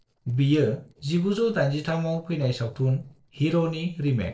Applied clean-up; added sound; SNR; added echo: neural separator model SepFormer DNS4.